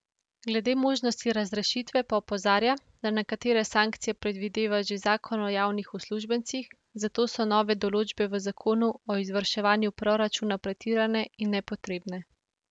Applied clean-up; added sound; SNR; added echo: none; none; none; none.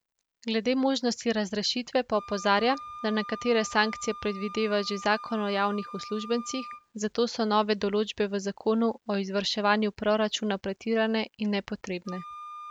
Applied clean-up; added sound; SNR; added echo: none; Wind instrument, woodwind instrument; 17 dB; none.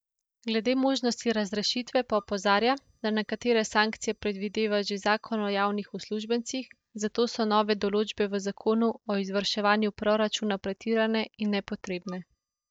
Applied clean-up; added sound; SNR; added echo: neural mask model DeepFilterNet 3.